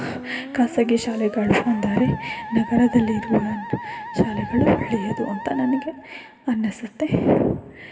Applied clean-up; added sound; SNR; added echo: none; Musical instrument; 14 dB; reverberation time 1.4 s.